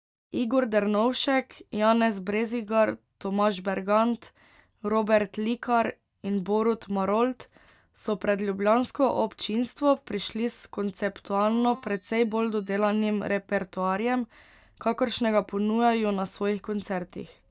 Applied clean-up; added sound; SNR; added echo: neural mask model DeepFilterNet 3.